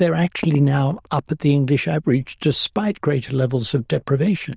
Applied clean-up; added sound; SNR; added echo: neural diffusion model UNIVERSE++.